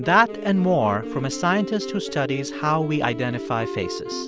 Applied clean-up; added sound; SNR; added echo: none; Wind instrument, woodwind instrument; 15 dB; none.